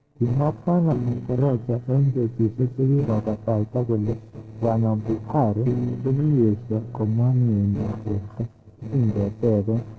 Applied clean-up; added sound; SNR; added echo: neural separator model SepFormer DNS4.